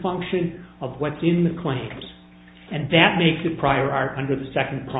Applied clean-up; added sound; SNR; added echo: none; none; none; none.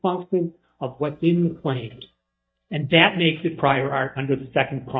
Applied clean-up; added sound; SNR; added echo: neural mask model DeepFilterNet 3.